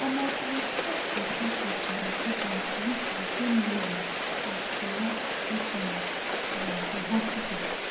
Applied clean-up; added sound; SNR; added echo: none; Rain; -3 dB; reverberation time 0.6 s.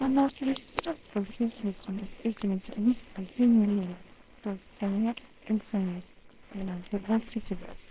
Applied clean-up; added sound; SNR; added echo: neural separator model SepFormer WHAMR!.